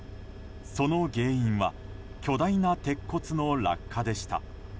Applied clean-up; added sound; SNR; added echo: none; none; none; none.